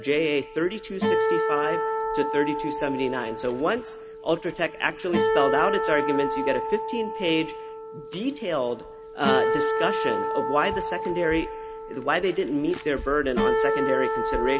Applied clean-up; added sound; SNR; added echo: none; Acoustic guitar; 1 dB; none.